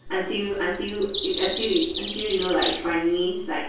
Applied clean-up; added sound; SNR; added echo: none; Bird vocalization, bird call, bird song; 7 dB; reverberation time 0.6 s.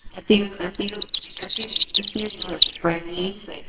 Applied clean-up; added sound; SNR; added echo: neural separator model SepFormer WHAMR!.